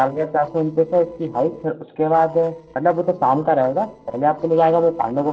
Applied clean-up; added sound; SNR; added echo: neural separator model SepFormer DNS4.